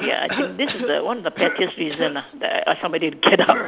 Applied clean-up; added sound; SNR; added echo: none; Cough; 9 dB; none.